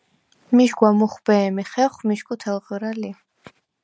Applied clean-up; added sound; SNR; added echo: none; none; none; none.